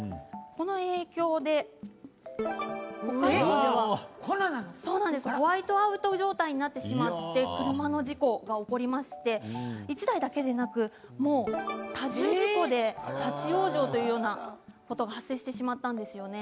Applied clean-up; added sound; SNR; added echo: none; none; none; none.